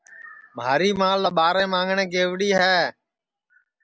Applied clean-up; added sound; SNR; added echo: none; none; none; none.